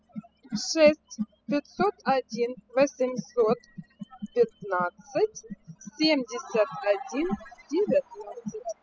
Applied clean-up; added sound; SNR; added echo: classical method spectral subtraction.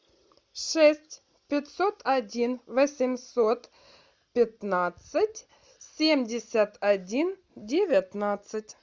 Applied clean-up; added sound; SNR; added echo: none; none; none; none.